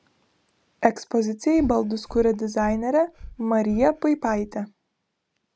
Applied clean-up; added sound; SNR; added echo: none; Breathing; 17 dB; none.